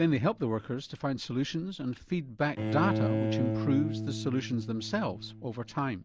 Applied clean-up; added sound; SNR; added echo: none; Bowed string instrument; 4 dB; none.